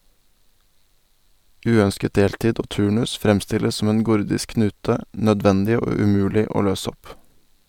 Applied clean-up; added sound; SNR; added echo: none; none; none; none.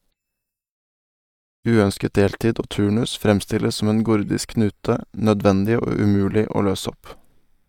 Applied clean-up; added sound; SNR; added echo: neural mask model DeepFilterNet 3.